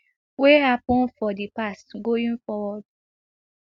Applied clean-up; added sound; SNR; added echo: none; none; none; none.